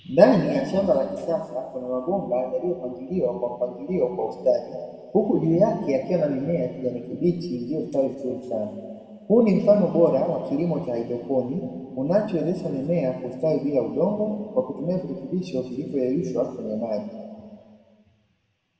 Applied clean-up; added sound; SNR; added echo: none; none; none; reverberation time 1.8 s.